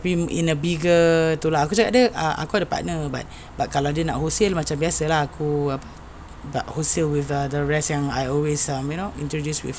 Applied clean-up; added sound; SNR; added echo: none; none; none; none.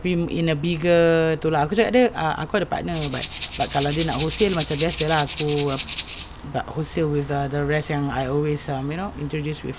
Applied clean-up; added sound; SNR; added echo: none; Rattle (instrument); 7 dB; none.